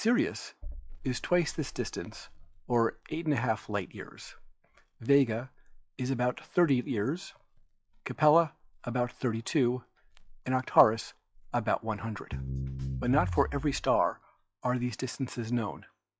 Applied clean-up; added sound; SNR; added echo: classical method log-MMSE.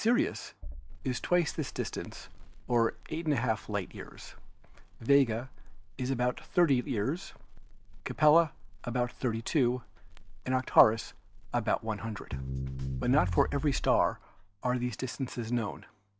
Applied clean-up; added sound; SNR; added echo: none; Crackle; 10 dB; none.